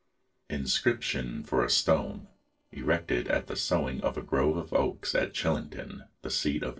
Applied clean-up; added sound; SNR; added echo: neural separator model SepFormer DNS4.